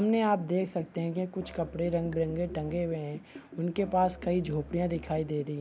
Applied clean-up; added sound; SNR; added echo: none; Liquid + Musical instrument; 16 dB; none.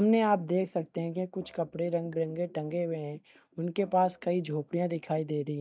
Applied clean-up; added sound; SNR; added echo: neural mask model DeepFilterNet 3.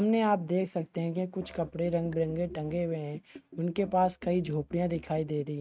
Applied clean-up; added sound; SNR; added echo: neural mask model RNNoise.